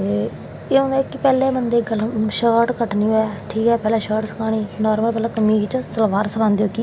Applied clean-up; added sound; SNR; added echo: none; none; none; none.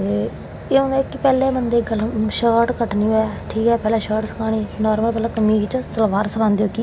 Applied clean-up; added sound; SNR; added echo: none; Train; 18 dB; none.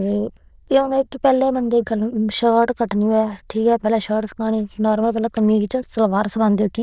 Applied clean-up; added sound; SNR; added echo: neural diffusion model UNIVERSE++.